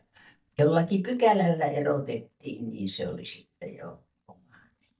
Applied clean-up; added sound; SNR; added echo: neural mask model DeepFilterNet 3.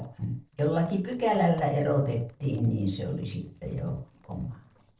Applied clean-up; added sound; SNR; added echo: neural separator model SepFormer DNS4.